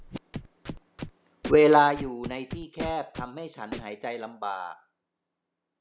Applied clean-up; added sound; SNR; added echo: none; Scratching (performance technique); 14 dB; none.